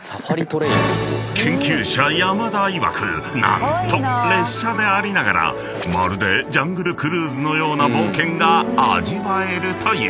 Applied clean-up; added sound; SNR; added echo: none; none; none; none.